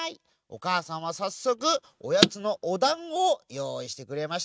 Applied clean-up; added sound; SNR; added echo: neural mask model RNNoise.